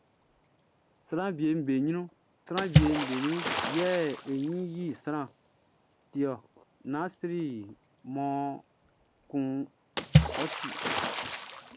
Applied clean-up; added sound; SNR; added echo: none; Water / Splash, splatter; -1 dB; none.